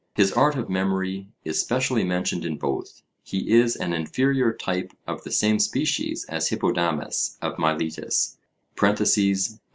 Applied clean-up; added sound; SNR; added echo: none; none; none; none.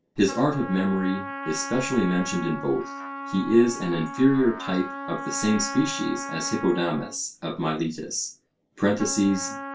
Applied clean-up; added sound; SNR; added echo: none; Trumpet; 10 dB; reverberation time 0.2 s.